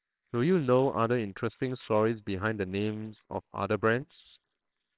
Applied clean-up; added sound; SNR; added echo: neural separator model SepFormer WHAMR!.